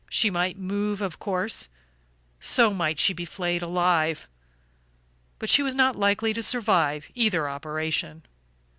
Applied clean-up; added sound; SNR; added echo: none; none; none; none.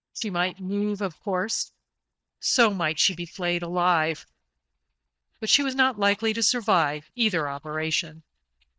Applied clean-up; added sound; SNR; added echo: neural mask model DeepFilterNet 3.